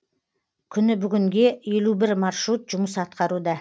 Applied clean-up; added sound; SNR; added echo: none; none; none; none.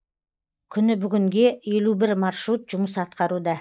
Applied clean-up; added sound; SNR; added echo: neural mask model Resemble Enhance denoiser.